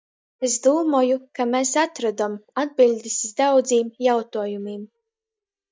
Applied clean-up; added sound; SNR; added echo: neural mask model DeepFilterNet 3.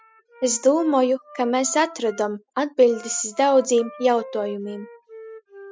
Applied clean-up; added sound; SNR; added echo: classical method spectral subtraction.